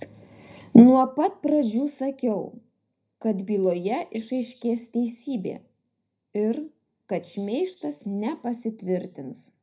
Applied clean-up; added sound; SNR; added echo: none; none; none; reverberation time 0.4 s.